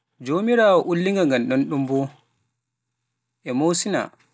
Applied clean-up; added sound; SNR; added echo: none; none; none; none.